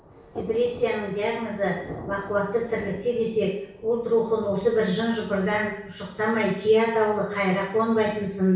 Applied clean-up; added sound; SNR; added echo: none; Thunder; 19 dB; reverberation time 0.6 s.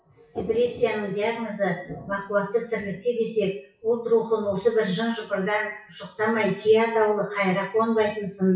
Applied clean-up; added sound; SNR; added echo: classical method WPE with log-MMSE.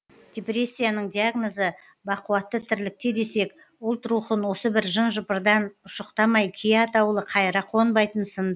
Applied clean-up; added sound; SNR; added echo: none; none; none; none.